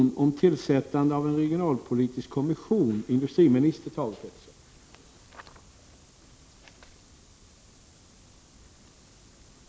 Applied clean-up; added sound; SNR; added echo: none; none; none; none.